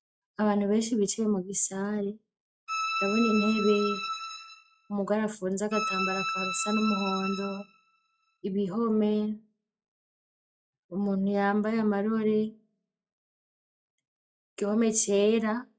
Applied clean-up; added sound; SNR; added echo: classical method log-MMSE.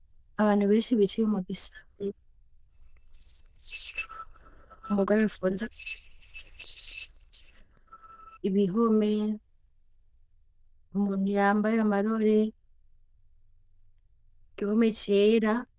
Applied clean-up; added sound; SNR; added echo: neural diffusion model UNIVERSE++.